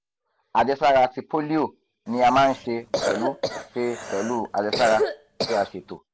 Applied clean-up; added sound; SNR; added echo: none; Cough; 6 dB; none.